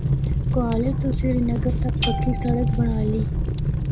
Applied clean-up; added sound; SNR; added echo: none; Fire; -4 dB; none.